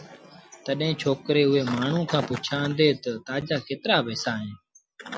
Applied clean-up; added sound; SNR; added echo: none; none; none; none.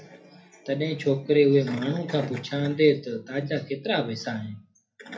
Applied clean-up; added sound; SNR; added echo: none; none; none; reverberation time 0.3 s.